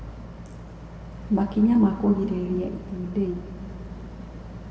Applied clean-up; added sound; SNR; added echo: none; Boat, Water vehicle; 12 dB; reverberation time 2.1 s.